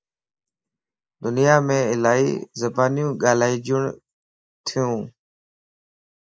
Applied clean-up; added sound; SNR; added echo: neural mask model Resemble Enhance denoiser.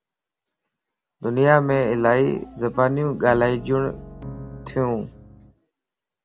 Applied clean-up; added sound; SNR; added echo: none; Piano; 15 dB; none.